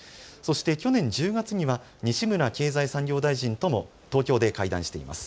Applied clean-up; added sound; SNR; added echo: none; none; none; none.